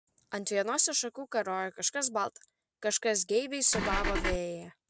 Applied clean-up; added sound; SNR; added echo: none; Engine / Car; -2 dB; none.